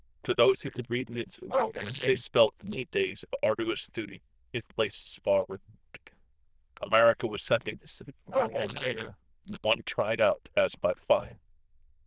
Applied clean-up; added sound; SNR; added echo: neural diffusion model UNIVERSE++.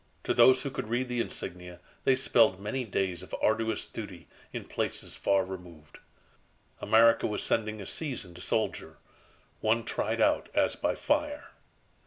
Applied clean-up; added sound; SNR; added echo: none; none; none; none.